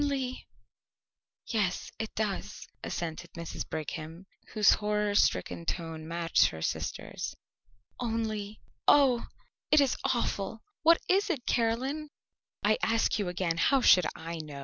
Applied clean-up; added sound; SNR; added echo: none; none; none; none.